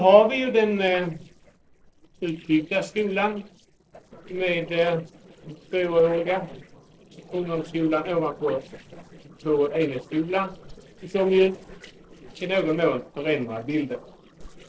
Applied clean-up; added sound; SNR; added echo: neural separator model SepFormer DNS4.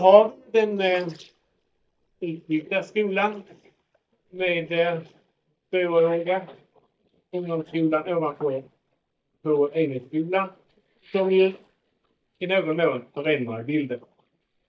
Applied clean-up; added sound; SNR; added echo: neural mask model DeepFilterNet 3.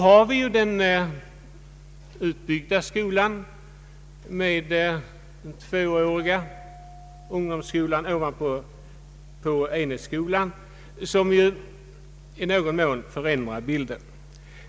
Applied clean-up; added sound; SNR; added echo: none; none; none; none.